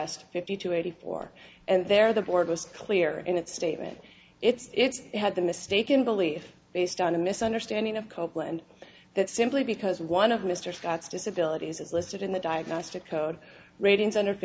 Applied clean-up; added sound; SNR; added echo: none; none; none; none.